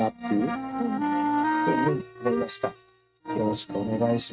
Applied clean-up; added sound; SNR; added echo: neural mask model RNNoise.